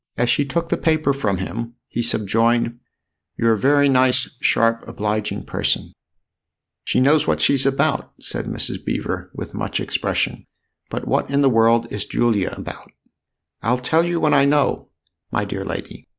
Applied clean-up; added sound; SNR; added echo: neural mask model Resemble Enhance denoiser.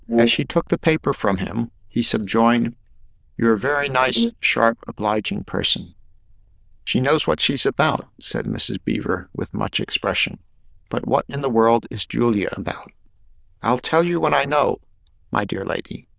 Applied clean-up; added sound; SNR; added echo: neural diffusion model UNIVERSE++.